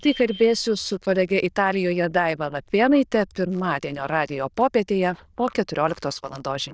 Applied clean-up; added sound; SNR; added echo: neural diffusion model UNIVERSE++.